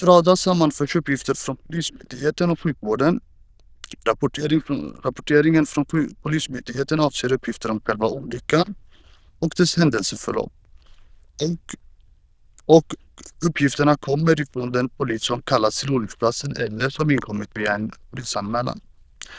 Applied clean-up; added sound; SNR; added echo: neural diffusion model UNIVERSE++.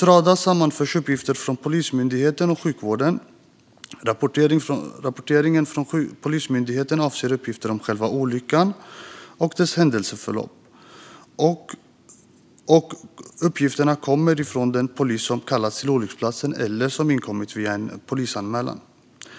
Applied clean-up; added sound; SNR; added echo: none; none; none; none.